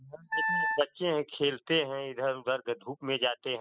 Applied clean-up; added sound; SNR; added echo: classical method spectral subtraction.